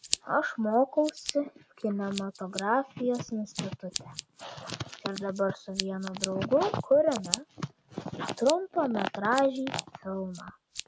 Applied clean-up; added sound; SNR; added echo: none; Scissors; 11 dB; none.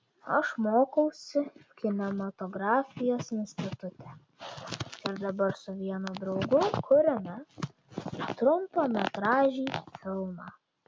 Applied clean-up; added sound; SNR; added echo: none; none; none; none.